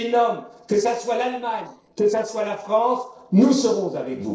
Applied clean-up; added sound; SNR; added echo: neural separator model SepFormer DNS4.